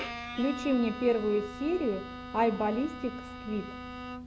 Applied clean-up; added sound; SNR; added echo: none; Bowed string instrument; 10 dB; none.